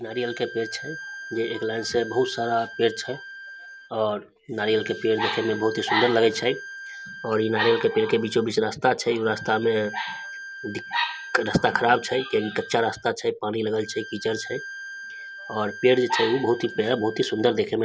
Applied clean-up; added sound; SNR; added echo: none; Bowed string instrument; 14 dB; none.